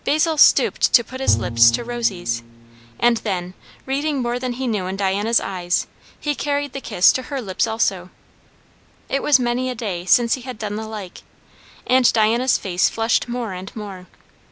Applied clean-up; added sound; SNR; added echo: none; Bowed string instrument; 8 dB; none.